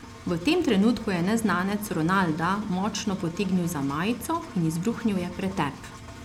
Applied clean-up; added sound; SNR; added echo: none; Engine; 16 dB; none.